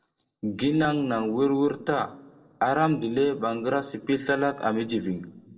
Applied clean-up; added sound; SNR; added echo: neural separator model SepFormer DNS4.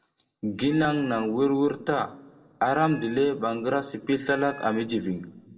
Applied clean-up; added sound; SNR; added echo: none; Wind instrument, woodwind instrument; 20 dB; reverberation time 0.6 s.